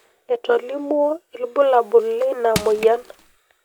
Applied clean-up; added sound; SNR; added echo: none; Crushing; 10 dB; none.